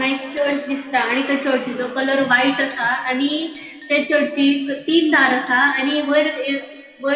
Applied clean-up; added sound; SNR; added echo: none; Chink, clink; 15 dB; reverberation time 2.1 s.